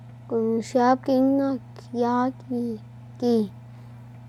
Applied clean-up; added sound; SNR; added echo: none; Engine; 18 dB; none.